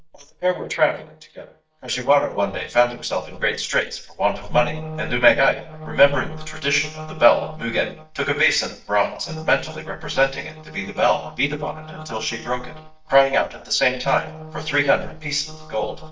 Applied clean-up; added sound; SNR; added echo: neural mask model DeepFilterNet 3.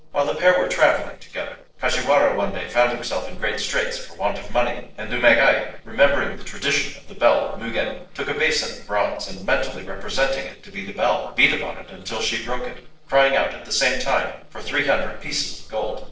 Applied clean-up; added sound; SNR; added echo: neural separator model SepFormer DNS4.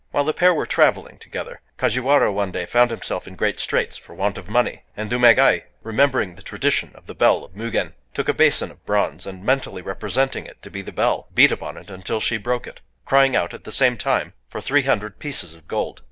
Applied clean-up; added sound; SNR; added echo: none; none; none; none.